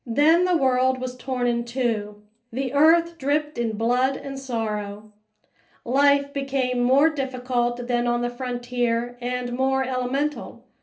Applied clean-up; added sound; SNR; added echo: none; none; none; reverberation time 0.3 s.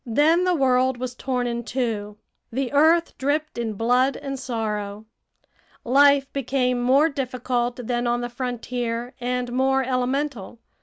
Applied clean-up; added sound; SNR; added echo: none; none; none; none.